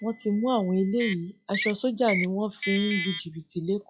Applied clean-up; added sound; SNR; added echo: classical method log-MMSE.